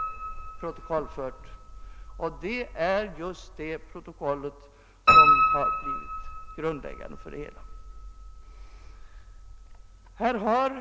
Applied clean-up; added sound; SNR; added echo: none; Piano; -5 dB; none.